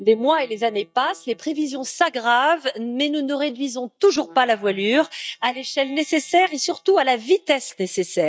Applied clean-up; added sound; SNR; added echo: neural mask model DeepFilterNet 3.